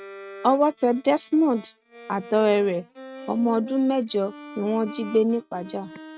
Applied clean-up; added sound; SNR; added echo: neural mask model RNNoise.